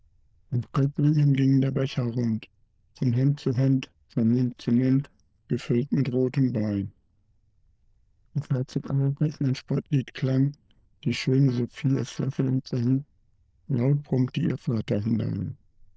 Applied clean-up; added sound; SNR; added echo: neural diffusion model UNIVERSE++.